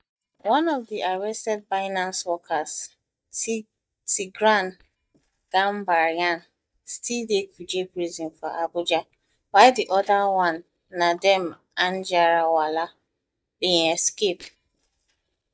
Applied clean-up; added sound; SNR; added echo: neural mask model DeepFilterNet 3.